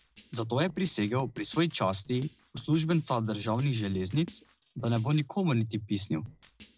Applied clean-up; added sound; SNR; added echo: neural separator model SepFormer DNS4.